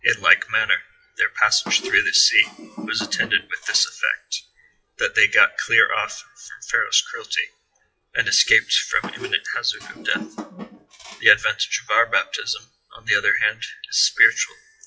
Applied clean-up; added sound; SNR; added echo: classical method WPE with log-MMSE.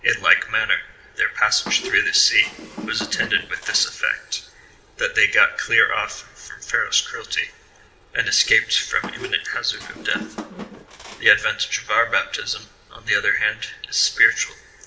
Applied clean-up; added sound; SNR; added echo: none; Squeak; 13 dB; reverberation time 2.0 s.